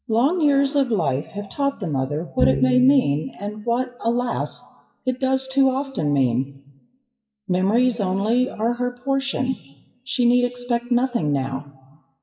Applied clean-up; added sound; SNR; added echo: classical method WPE with log-MMSE.